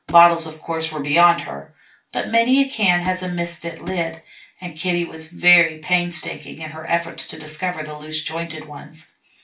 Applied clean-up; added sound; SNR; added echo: none; Thump, thud; 18 dB; reverberation time 0.3 s.